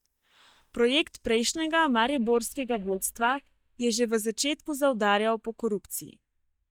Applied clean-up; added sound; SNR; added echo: neural mask model DeepFilterNet 3.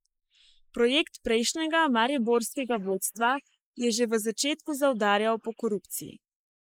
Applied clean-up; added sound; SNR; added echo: neural mask model Resemble Enhance denoiser.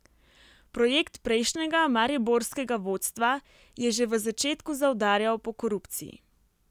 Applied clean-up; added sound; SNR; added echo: none; none; none; none.